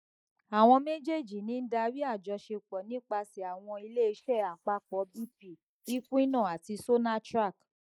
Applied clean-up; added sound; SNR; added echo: neural mask model Resemble Enhance denoiser.